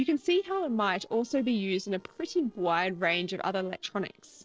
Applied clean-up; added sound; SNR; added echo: neural separator model SepFormer DNS4.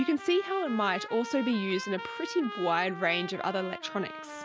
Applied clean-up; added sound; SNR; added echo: none; Trumpet; 11 dB; none.